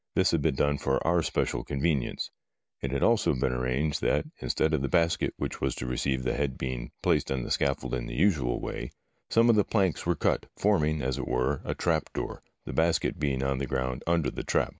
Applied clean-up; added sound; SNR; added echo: none; none; none; none.